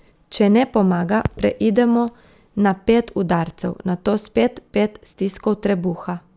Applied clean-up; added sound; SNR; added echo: none; Crackle; 15 dB; none.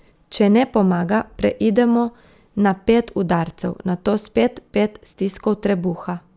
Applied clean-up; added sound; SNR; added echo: none; none; none; none.